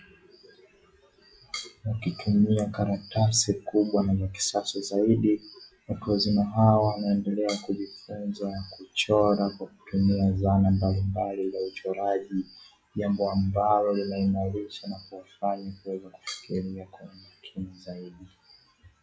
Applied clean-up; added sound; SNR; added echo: classical method log-MMSE.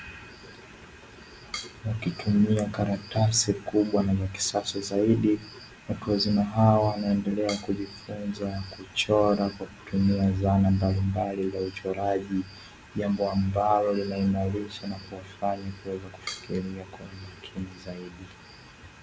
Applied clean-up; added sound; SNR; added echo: none; Drum kit; 18 dB; none.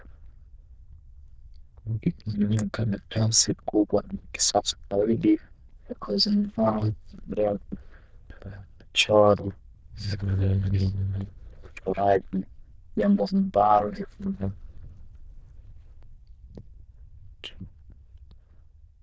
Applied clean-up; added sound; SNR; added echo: neural diffusion model UNIVERSE++.